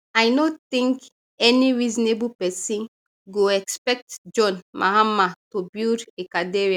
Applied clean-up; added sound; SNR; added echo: none; none; none; none.